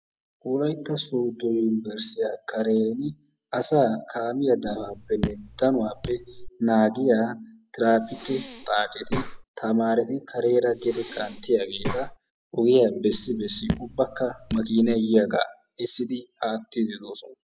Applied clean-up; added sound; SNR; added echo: none; Breathing + Raindrop / Drip; 10 dB; none.